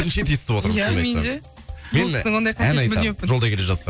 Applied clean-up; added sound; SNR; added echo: none; none; none; none.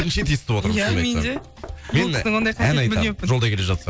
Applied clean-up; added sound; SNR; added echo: none; Knock; 20 dB; none.